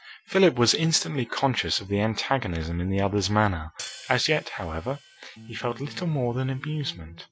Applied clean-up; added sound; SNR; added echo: none; Hi-hat + Bass guitar; 19 dB; none.